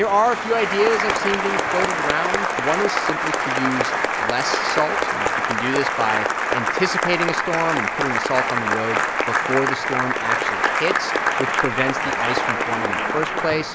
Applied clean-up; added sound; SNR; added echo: none; Applause; -3 dB; none.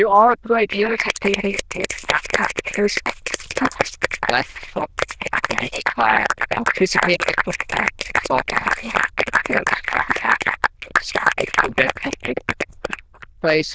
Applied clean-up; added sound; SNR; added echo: neural diffusion model UNIVERSE++.